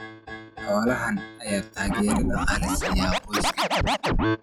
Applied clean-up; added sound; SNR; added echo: classical method log-MMSE.